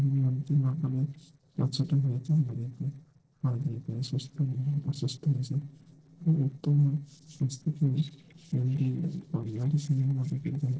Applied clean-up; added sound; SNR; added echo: neural separator model SepFormer DNS4.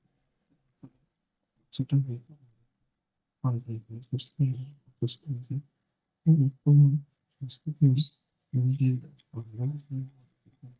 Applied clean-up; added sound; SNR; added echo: neural mask model DeepFilterNet 3.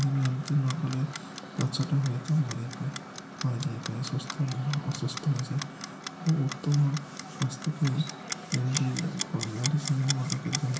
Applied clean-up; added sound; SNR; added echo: none; Clock; 9 dB; reverberation time 0.6 s.